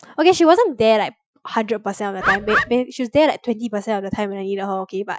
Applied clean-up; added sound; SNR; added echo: classical method Wiener filter.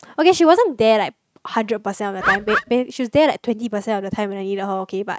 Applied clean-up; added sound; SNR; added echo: neural mask model RNNoise.